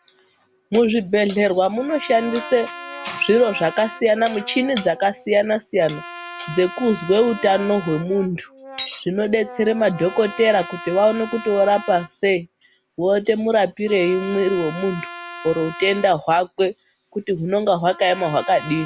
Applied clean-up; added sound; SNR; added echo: none; Brass instrument + Trumpet; 16 dB; none.